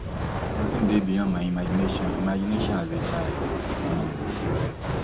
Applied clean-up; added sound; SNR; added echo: none; Fire; 0 dB; reverberation time 1.7 s.